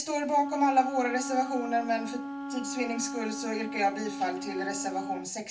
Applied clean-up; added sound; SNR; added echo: none; Wind instrument, woodwind instrument; 7 dB; reverberation time 0.2 s.